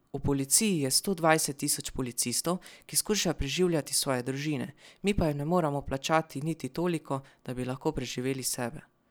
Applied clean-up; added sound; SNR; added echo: none; none; none; none.